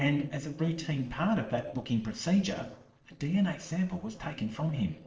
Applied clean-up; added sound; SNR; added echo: neural separator model SepFormer DNS4.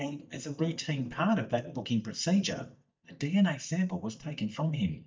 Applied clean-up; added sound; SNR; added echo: neural mask model DeepFilterNet 3.